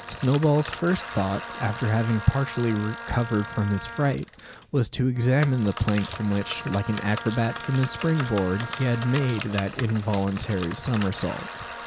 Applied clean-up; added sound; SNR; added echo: none; Wind instrument, woodwind instrument + Bicycle; 12 dB; none.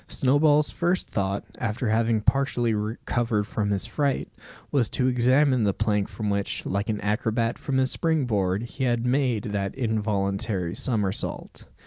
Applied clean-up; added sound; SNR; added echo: none; none; none; none.